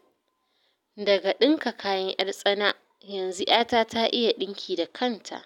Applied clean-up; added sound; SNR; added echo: none; none; none; none.